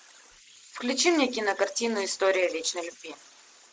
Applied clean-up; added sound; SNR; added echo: neural mask model Resemble Enhance denoiser.